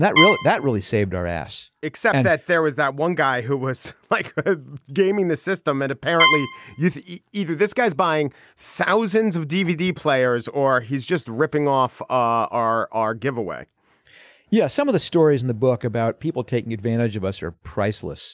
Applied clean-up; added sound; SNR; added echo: none; Trumpet; -1 dB; none.